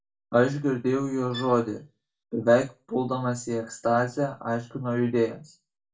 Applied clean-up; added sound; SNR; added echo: none; Bowed string instrument; 18 dB; reverberation time 0.2 s.